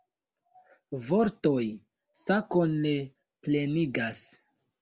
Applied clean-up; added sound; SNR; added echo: none; none; none; none.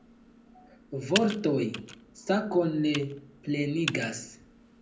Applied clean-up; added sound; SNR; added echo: none; Computer keyboard; 11 dB; reverberation time 0.5 s.